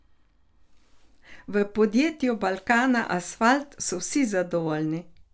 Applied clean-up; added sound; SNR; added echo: none; none; none; none.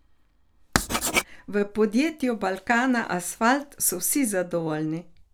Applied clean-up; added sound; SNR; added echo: none; Writing; 2 dB; none.